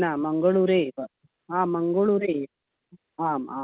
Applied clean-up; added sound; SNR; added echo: none; none; none; none.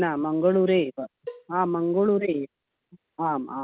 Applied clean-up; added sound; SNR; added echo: none; Cowbell; 20 dB; none.